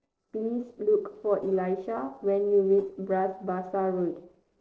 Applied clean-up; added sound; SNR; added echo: neural separator model SepFormer DNS4.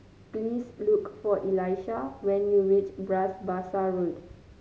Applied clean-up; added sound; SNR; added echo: none; none; none; none.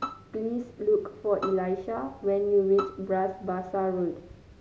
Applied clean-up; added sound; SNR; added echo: none; Bowed string instrument; 14 dB; none.